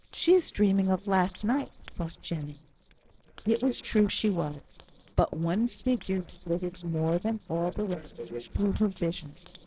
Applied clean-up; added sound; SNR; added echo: neural separator model SepFormer DNS4.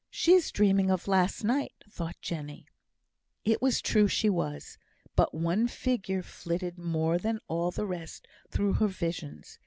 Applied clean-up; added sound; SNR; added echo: none; none; none; none.